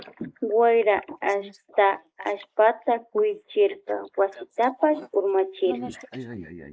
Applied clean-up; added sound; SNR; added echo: neural mask model Resemble Enhance denoiser.